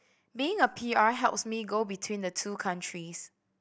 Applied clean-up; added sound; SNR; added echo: none; none; none; none.